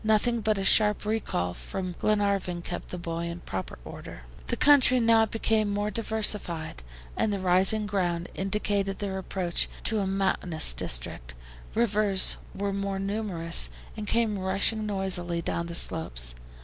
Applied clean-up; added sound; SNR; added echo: none; none; none; none.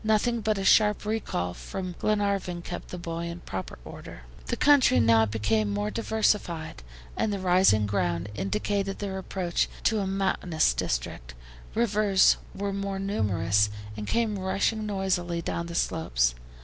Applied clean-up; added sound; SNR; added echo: none; Bowed string instrument; 8 dB; none.